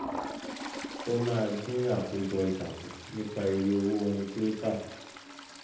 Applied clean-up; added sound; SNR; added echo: none; Toilet flush; 11 dB; reverberation time 0.8 s.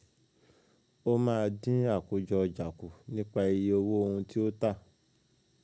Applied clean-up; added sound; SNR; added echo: none; none; none; none.